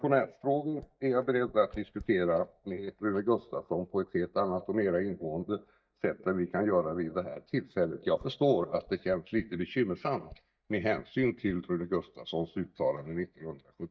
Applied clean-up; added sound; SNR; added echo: neural mask model DeepFilterNet 3.